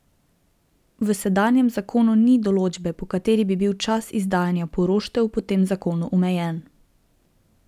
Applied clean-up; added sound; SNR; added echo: none; none; none; none.